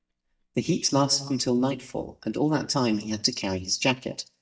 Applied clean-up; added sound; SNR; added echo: neural mask model DeepFilterNet 3.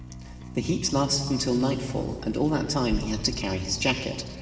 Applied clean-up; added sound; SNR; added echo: none; Bass guitar; 14 dB; reverberation time 1.8 s.